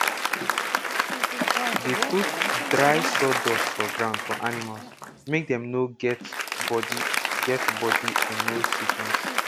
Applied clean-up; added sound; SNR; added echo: none; Applause; -2 dB; none.